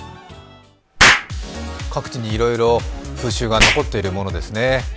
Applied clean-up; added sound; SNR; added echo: none; Explosion; 0 dB; none.